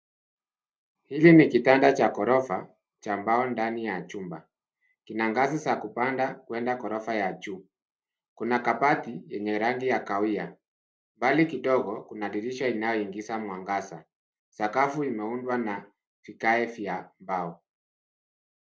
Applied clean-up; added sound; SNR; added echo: none; none; none; none.